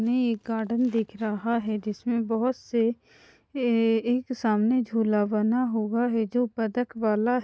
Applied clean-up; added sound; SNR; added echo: none; none; none; none.